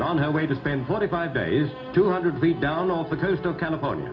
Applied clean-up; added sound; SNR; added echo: none; none; none; reverberation time 0.4 s.